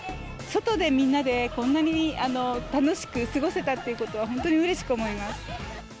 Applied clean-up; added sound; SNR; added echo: none; none; none; none.